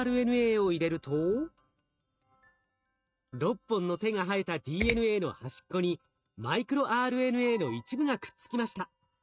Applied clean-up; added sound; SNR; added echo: neural mask model RNNoise.